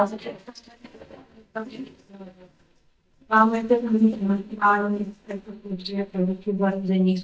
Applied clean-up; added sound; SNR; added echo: neural mask model DeepFilterNet 3.